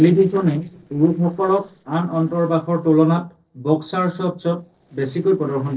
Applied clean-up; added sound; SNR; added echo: neural separator model SepFormer DNS4.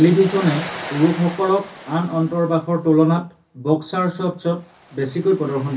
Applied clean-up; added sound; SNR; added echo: none; Waves, surf; 17 dB; reverberation time 0.3 s.